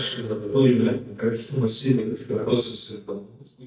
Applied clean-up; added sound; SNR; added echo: neural mask model DeepFilterNet 3.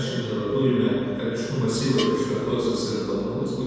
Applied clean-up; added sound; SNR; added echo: none; Bell; 17 dB; reverberation time 2.1 s.